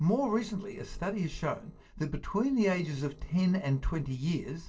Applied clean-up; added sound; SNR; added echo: neural separator model SepFormer DNS4.